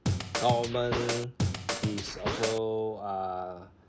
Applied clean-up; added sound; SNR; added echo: none; Scratching (performance technique); -1 dB; none.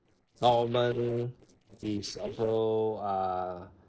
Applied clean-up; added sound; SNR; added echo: neural separator model SepFormer DNS4.